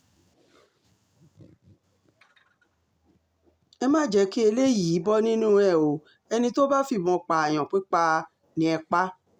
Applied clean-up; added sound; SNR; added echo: none; none; none; none.